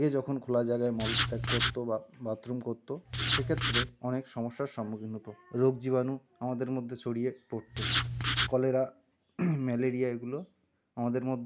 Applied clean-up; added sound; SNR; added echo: none; Writing; -4 dB; none.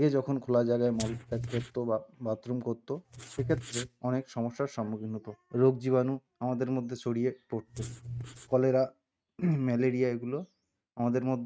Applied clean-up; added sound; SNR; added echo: neural mask model RNNoise.